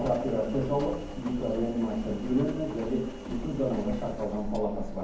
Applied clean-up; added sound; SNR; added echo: none; Engine; 8 dB; reverberation time 1.2 s.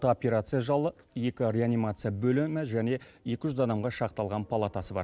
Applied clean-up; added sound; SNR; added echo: none; none; none; none.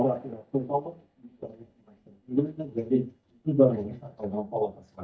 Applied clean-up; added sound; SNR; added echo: neural mask model DeepFilterNet 3.